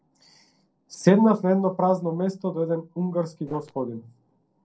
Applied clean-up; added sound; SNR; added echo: neural separator model SepFormer DNS4.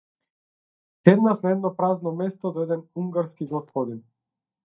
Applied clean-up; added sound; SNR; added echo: neural mask model DeepFilterNet 3.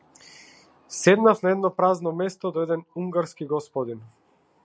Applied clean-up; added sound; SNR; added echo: none; none; none; none.